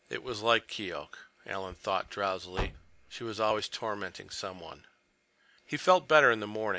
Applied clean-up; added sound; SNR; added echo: none; Car; 10 dB; none.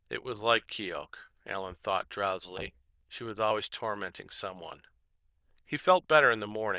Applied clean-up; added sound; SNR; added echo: neural diffusion model UNIVERSE++.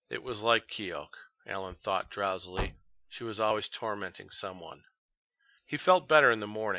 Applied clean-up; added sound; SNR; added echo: classical method Wiener filter.